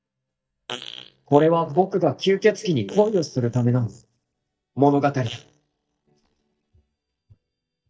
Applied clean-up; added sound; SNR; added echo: neural mask model DeepFilterNet 3.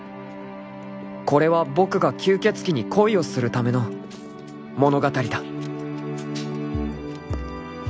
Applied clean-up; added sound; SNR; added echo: none; none; none; none.